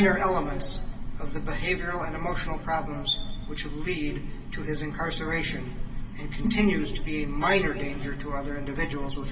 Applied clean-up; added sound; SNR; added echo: none; none; none; reverberation time 2.0 s.